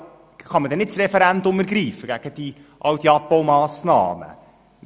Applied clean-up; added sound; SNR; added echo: none; none; none; none.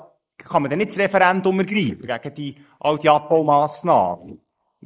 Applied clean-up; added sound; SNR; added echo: neural mask model Resemble Enhance denoiser.